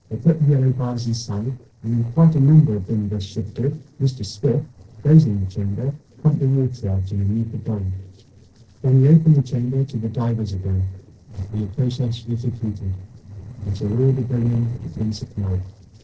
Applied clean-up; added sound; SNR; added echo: neural separator model SepFormer DNS4.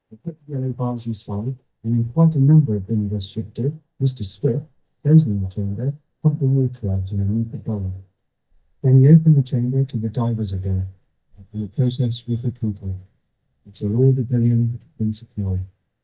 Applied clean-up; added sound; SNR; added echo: neural mask model DeepFilterNet 3.